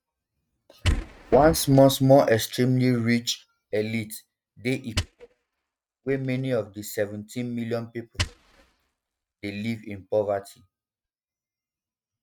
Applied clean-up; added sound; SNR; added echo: neural mask model RNNoise.